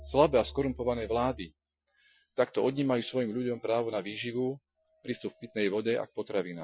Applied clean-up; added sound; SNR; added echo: classical method Wiener filter.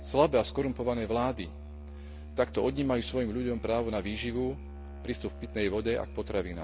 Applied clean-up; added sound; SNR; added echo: none; Musical instrument; 11 dB; none.